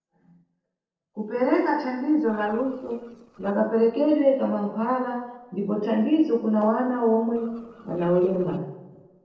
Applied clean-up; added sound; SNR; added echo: neural separator model SepFormer DNS4.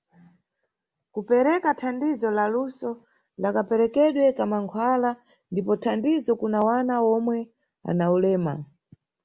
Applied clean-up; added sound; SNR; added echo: none; none; none; none.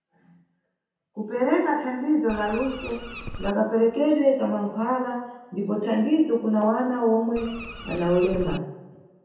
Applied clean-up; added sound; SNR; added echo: none; Bird; 11 dB; reverberation time 0.9 s.